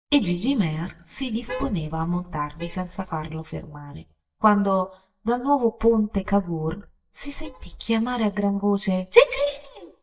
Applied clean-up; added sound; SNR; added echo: neural mask model DeepFilterNet 3.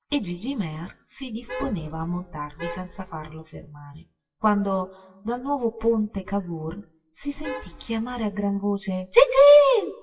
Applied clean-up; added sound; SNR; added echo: classical method WPE with log-MMSE.